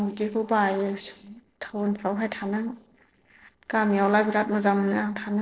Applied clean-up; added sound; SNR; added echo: neural separator model SepFormer DNS4.